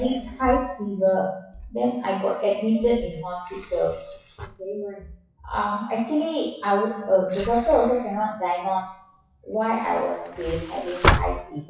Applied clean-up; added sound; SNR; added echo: classical method WPE with log-MMSE.